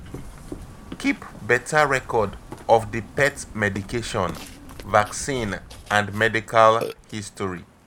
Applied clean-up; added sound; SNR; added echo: none; Wind + Burping, eructation; 15 dB; none.